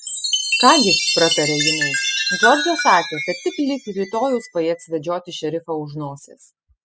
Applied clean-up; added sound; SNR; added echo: classical method spectral subtraction.